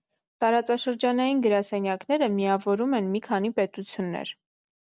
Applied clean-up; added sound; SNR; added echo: none; none; none; none.